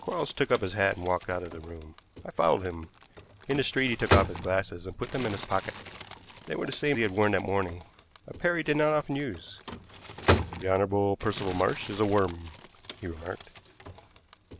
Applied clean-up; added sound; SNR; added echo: none; Crumpling, crinkling; 6 dB; none.